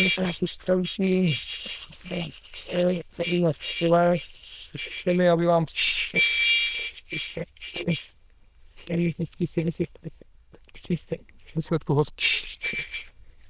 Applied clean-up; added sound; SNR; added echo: neural diffusion model UNIVERSE++.